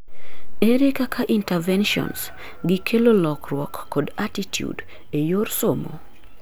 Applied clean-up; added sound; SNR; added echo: none; none; none; none.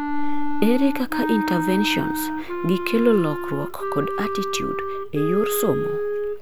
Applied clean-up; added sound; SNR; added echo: none; Wind instrument, woodwind instrument; 3 dB; none.